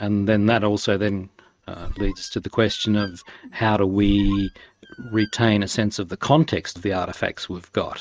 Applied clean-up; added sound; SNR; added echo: neural mask model RNNoise.